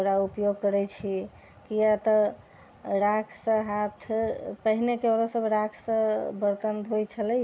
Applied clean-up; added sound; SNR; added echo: none; none; none; none.